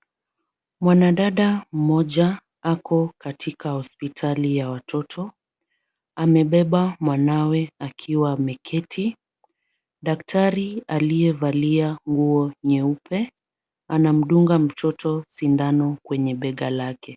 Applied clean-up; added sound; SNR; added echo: none; none; none; none.